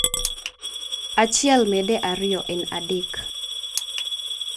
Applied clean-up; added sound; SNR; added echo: none; Coin (dropping) / Glass; 5 dB; none.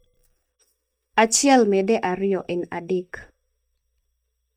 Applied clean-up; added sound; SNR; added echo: neural mask model DeepFilterNet 3.